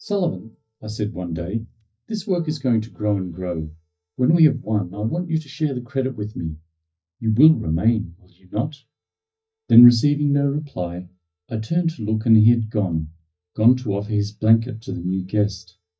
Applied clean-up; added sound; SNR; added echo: neural mask model DeepFilterNet 3.